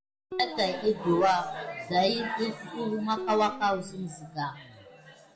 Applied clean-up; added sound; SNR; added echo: none; Guitar; 14 dB; reverberation time 0.4 s.